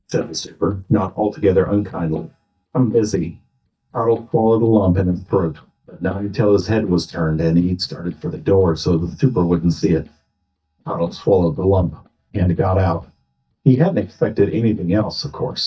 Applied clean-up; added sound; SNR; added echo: neural mask model DeepFilterNet 3.